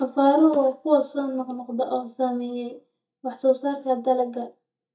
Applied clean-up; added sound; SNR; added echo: neural mask model DeepFilterNet 3.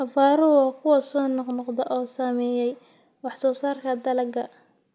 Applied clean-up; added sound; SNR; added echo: none; none; none; none.